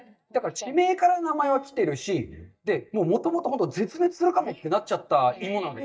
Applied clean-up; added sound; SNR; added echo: neural mask model DeepFilterNet 3.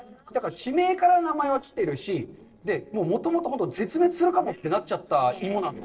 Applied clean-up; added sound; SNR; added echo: neural separator model SepFormer DNS4.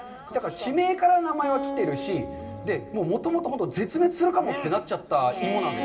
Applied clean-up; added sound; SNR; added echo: none; Acoustic guitar; 13 dB; reverberation time 2.5 s.